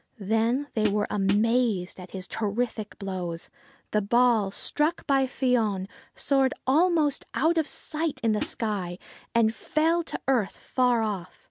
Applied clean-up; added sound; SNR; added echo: none; Hi-hat; 7 dB; none.